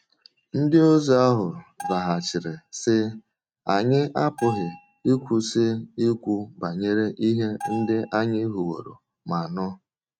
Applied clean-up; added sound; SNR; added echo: neural mask model RNNoise.